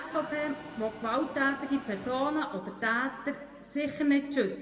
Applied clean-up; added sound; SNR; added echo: none; Mechanisms; 16 dB; reverberation time 1.7 s.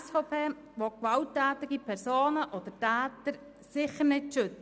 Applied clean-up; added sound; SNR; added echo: none; none; none; none.